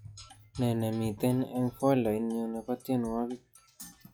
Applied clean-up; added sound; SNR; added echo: classical method log-MMSE.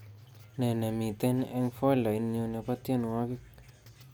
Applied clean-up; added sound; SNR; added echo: none; none; none; none.